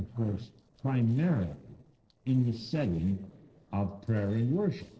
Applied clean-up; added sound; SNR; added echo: neural separator model SepFormer DNS4.